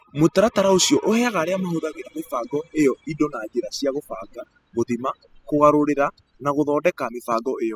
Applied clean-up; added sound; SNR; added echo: classical method spectral subtraction.